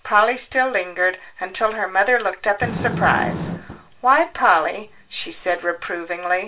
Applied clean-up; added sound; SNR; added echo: none; Fire; 10 dB; reverberation time 0.2 s.